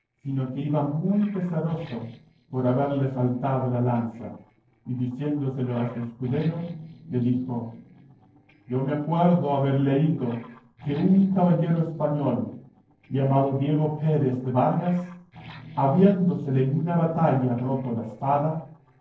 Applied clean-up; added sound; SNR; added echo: neural separator model SepFormer DNS4.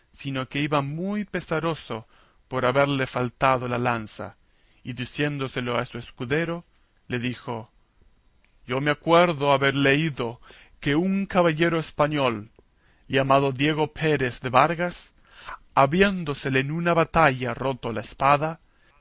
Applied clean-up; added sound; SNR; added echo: none; none; none; none.